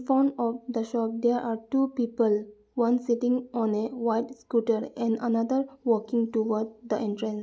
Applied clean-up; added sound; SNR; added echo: none; none; none; none.